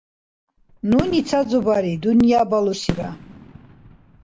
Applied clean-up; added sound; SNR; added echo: none; Fireworks; 12 dB; none.